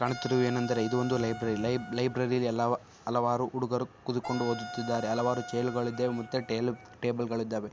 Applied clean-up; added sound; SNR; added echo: none; Wind instrument, woodwind instrument; 14 dB; none.